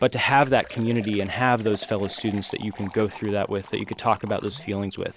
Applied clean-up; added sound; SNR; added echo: none; Liquid; 19 dB; none.